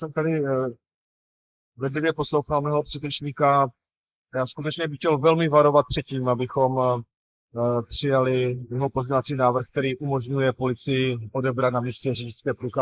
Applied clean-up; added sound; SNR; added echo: neural mask model Resemble Enhance denoiser.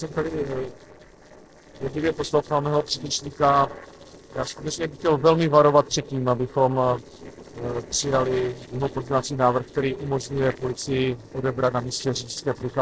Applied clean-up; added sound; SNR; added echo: neural separator model SepFormer DNS4.